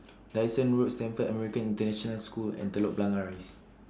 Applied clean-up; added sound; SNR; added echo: none; none; none; none.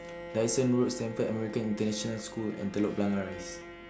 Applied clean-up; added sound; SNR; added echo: none; Bowed string instrument; 12 dB; none.